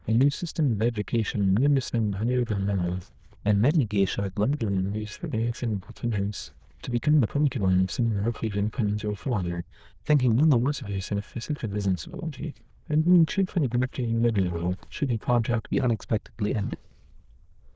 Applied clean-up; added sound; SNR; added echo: neural diffusion model UNIVERSE++.